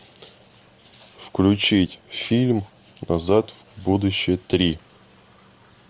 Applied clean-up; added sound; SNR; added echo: none; none; none; none.